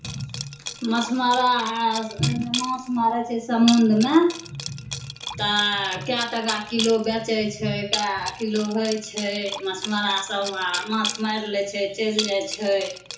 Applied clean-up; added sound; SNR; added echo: none; Liquid; 11 dB; reverberation time 0.7 s.